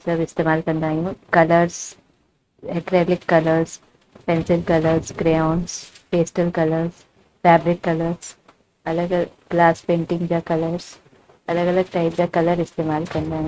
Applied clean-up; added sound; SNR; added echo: neural mask model RNNoise.